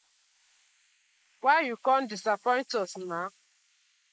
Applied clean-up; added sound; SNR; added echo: neural mask model Resemble Enhance denoiser.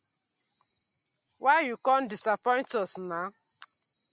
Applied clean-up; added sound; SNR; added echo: none; none; none; none.